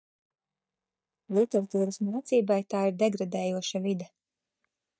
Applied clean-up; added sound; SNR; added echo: neural mask model DeepFilterNet 3.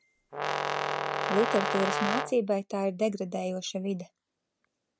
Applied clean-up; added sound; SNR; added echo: none; Brass instrument; -1 dB; none.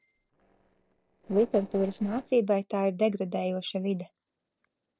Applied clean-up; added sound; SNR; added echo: neural separator model SepFormer DNS4.